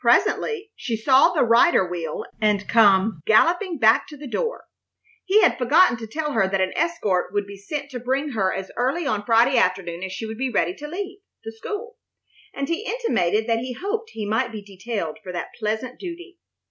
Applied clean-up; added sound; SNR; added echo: none; none; none; none.